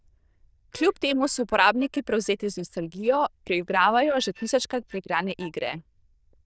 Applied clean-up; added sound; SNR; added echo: neural diffusion model UNIVERSE++.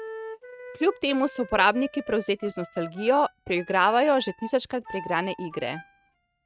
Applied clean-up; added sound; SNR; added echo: neural mask model RNNoise.